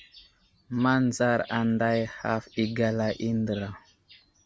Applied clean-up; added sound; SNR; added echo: none; none; none; none.